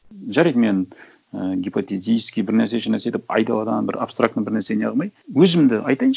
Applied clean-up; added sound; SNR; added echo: none; none; none; none.